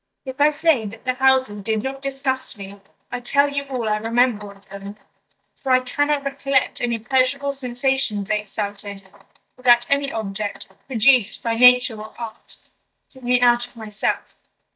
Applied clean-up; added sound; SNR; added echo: neural mask model DeepFilterNet 3.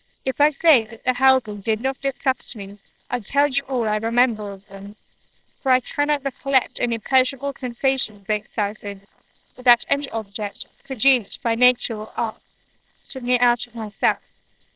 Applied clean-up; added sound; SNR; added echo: neural separator model SepFormer WHAMR!.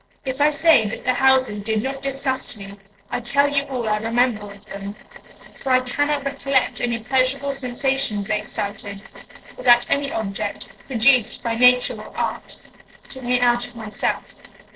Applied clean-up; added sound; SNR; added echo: neural separator model SepFormer DNS4.